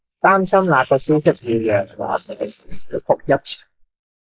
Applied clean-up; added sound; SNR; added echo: neural mask model Resemble Enhance denoiser.